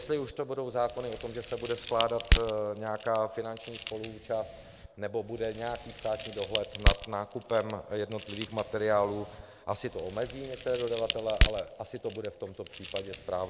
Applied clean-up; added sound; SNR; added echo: none; Crack; 0 dB; none.